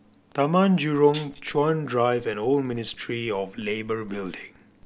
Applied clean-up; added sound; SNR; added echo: none; Tambourine; 17 dB; none.